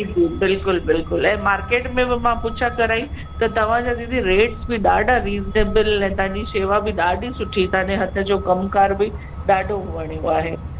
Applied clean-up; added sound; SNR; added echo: none; Truck; 9 dB; none.